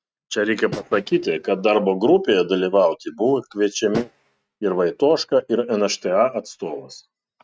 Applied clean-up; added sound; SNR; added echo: neural mask model RNNoise.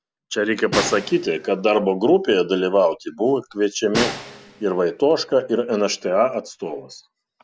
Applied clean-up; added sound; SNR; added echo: none; Snare drum; 12 dB; none.